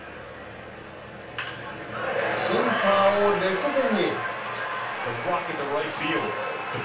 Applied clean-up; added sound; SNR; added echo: none; none; none; reverberation time 0.3 s.